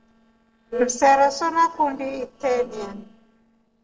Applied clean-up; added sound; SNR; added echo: neural separator model SepFormer DNS4.